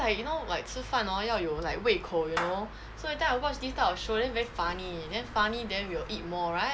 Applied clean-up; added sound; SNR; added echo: none; Meow / Clapping; 14 dB; none.